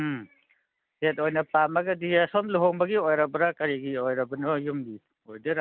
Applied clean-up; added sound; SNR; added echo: none; none; none; none.